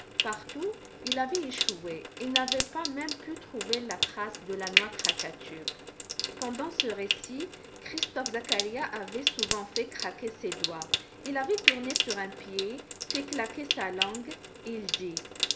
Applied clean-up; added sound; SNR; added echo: none; Trickle, dribble / Sink (filling or washing) / Water tap, faucet; -3 dB; none.